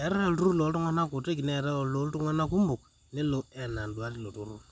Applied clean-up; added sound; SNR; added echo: none; none; none; none.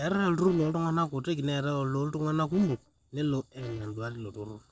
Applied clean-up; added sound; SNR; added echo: neural separator model SepFormer DNS4.